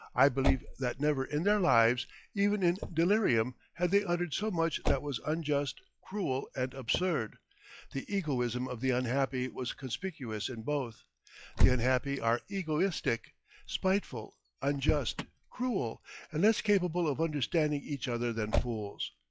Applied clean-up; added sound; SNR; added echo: classical method log-MMSE.